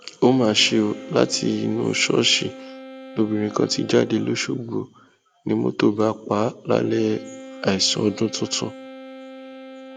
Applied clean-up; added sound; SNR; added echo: none; Wind instrument, woodwind instrument; 17 dB; none.